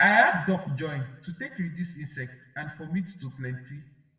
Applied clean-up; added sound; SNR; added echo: none; none; none; reverberation time 0.8 s.